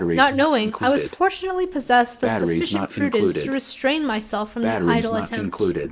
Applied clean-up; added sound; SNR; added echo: neural mask model Resemble Enhance denoiser.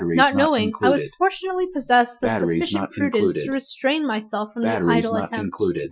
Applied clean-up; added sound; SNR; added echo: classical method Wiener filter.